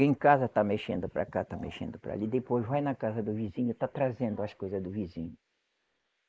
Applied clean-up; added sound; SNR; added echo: neural mask model Resemble Enhance denoiser.